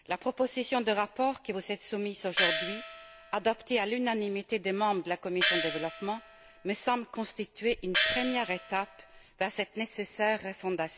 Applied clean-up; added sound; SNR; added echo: none; Gong; 0 dB; none.